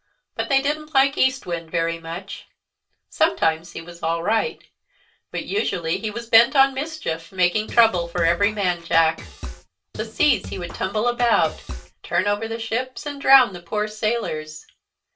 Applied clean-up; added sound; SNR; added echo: none; Drum kit; 12 dB; reverberation time 0.2 s.